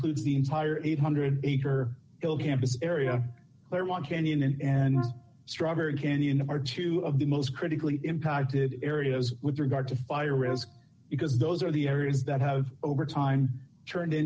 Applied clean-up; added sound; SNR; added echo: none; Brass instrument; 16 dB; none.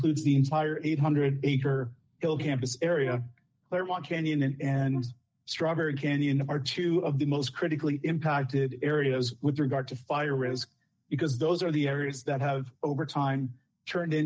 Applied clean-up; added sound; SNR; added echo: neural mask model DeepFilterNet 3.